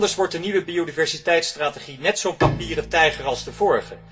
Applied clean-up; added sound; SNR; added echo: none; Bowed string instrument; 10 dB; reverberation time 0.2 s.